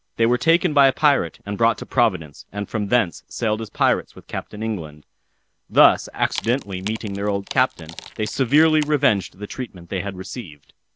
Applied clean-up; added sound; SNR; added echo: none; Wood; 16 dB; none.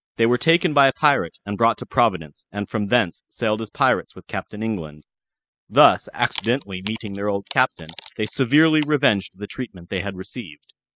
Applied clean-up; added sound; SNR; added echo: classical method spectral subtraction.